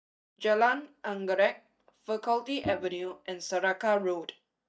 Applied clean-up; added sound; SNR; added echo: neural mask model DeepFilterNet 3.